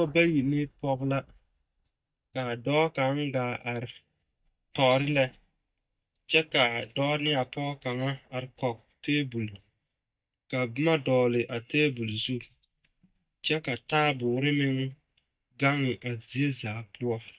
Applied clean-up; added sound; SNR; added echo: neural mask model DeepFilterNet 3.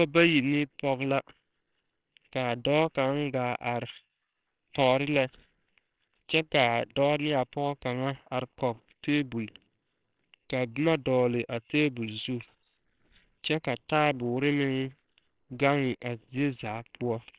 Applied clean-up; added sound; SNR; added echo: neural separator model SepFormer WHAMR!.